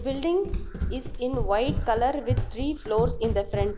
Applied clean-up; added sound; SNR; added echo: none; Run; 2 dB; none.